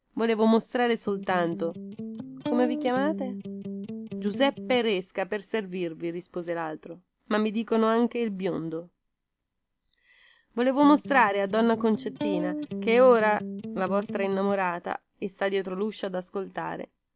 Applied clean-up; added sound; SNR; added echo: none; Electric guitar; 7 dB; none.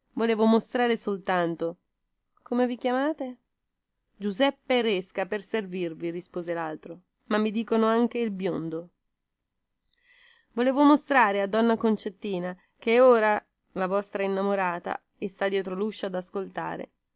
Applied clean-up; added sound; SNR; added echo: none; none; none; none.